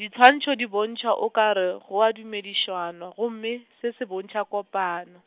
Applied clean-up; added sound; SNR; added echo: none; none; none; none.